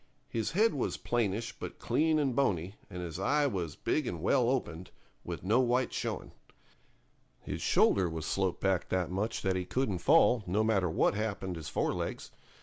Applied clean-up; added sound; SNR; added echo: none; none; none; none.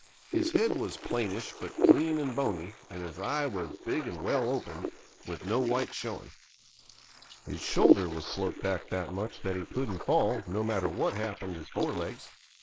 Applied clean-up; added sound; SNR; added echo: neural mask model Resemble Enhance denoiser.